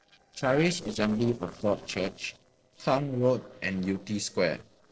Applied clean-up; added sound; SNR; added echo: neural separator model SepFormer DNS4.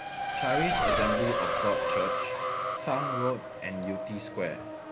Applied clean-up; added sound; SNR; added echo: none; Race car, auto racing + Alarm; -3 dB; none.